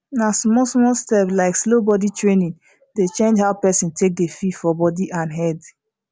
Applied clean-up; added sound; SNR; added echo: none; none; none; none.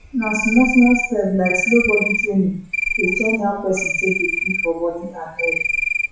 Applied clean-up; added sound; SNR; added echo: classical method WPE with log-MMSE.